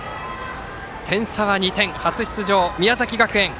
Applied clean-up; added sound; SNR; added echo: none; none; none; none.